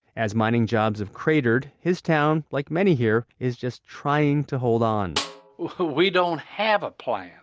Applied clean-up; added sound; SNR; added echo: none; Snare drum; 12 dB; none.